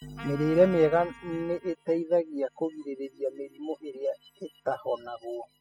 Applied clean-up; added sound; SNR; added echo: classical method spectral subtraction.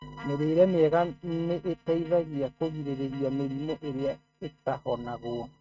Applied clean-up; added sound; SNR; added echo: neural mask model RNNoise.